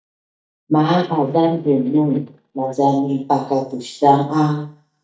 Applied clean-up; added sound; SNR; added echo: neural mask model DeepFilterNet 3.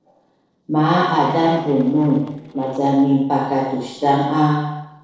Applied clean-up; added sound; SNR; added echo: neural separator model SepFormer DNS4.